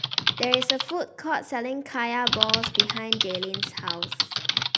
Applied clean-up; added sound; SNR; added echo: none; Typing; -3 dB; none.